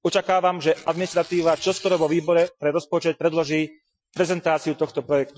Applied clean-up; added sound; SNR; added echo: classical method Wiener filter.